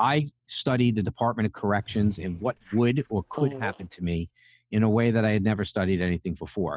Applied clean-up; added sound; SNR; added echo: neural mask model DeepFilterNet 3.